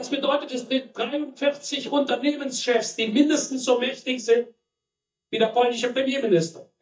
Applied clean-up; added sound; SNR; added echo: neural mask model DeepFilterNet 3.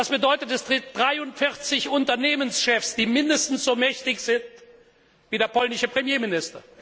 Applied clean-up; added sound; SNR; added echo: none; none; none; none.